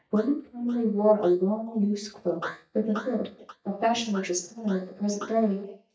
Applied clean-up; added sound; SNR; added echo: neural mask model DeepFilterNet 3.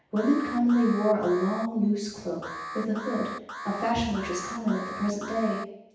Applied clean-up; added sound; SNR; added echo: none; Alarm; 11 dB; reverberation time 0.9 s.